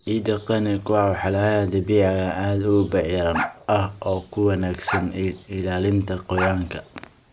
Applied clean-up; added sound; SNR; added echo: none; Bark; 10 dB; none.